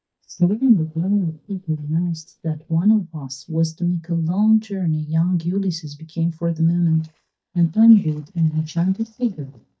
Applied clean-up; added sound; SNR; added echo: neural mask model DeepFilterNet 3.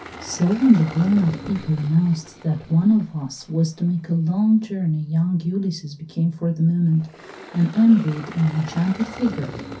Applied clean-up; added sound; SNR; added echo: none; Engine; 19 dB; reverberation time 0.3 s.